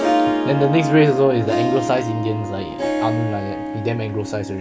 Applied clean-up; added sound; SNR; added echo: none; Harp; 2 dB; none.